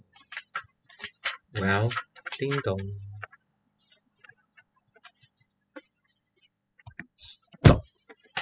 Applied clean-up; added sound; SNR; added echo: classical method spectral subtraction.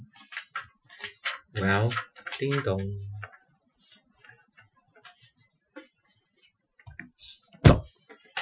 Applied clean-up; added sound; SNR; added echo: classical method Wiener filter.